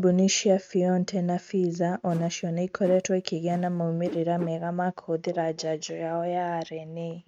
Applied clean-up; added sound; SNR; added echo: neural mask model RNNoise.